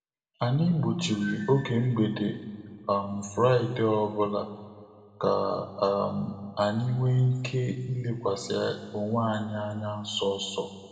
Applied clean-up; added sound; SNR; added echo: none; none; none; reverberation time 1.5 s.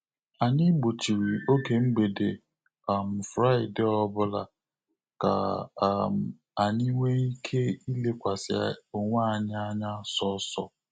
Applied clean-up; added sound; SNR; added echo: none; none; none; none.